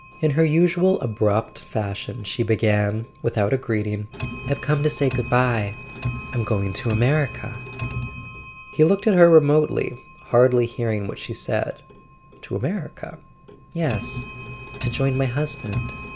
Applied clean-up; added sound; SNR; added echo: none; Clock; 8 dB; none.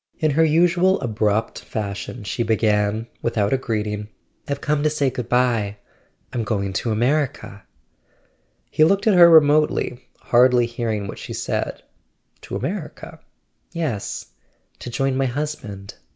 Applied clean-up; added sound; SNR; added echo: none; none; none; none.